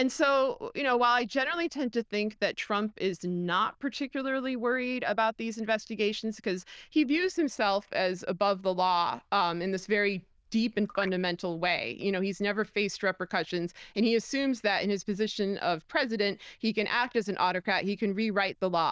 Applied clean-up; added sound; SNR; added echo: neural diffusion model UNIVERSE++.